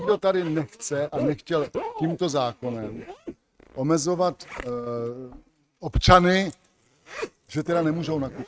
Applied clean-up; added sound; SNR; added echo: neural mask model RNNoise.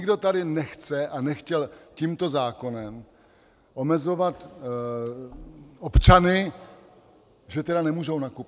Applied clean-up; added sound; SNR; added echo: none; none; none; none.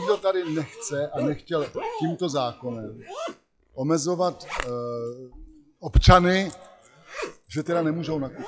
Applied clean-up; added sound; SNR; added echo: classical method log-MMSE.